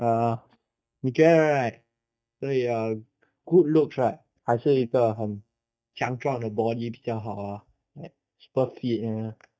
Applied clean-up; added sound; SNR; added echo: neural mask model DeepFilterNet 3.